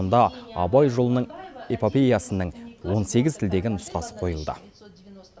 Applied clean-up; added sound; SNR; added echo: none; none; none; none.